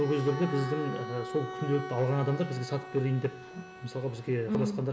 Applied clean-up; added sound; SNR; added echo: none; Bowed string instrument; 11 dB; none.